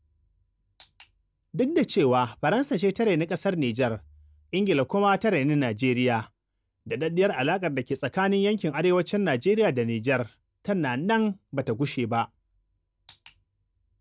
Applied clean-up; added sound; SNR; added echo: none; none; none; none.